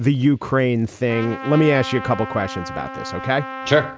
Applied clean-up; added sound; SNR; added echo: none; Trumpet; 12 dB; none.